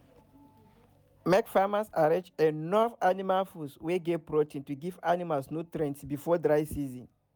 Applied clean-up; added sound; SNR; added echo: none; none; none; none.